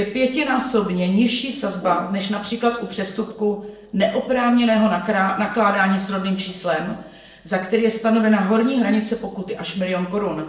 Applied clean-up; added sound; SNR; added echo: neural separator model SepFormer DNS4.